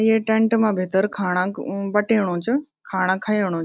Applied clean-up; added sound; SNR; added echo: none; none; none; none.